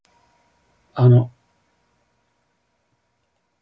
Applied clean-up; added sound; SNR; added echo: none; none; none; none.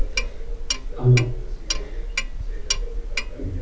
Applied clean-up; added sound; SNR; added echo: none; Clock; -1 dB; reverberation time 0.6 s.